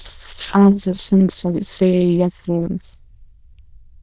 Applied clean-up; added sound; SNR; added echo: neural diffusion model UNIVERSE++.